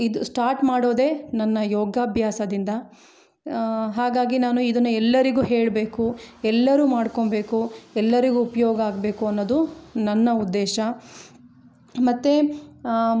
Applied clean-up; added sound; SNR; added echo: none; none; none; none.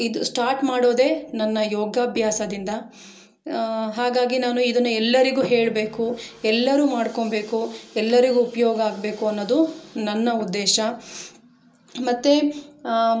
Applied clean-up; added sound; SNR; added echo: none; none; none; reverberation time 0.2 s.